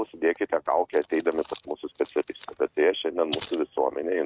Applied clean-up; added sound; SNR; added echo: neural mask model RNNoise.